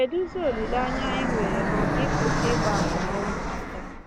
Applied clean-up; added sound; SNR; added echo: none; Fixed-wing aircraft, airplane; -3 dB; none.